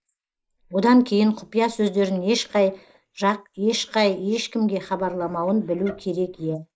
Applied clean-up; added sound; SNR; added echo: neural mask model Resemble Enhance denoiser.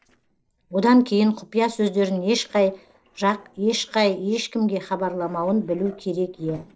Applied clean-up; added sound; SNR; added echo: neural separator model SepFormer DNS4.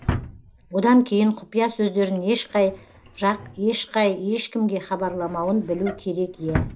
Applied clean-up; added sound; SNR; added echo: none; Drawer open or close; 12 dB; none.